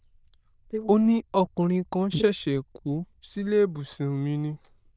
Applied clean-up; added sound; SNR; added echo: neural diffusion model UNIVERSE++.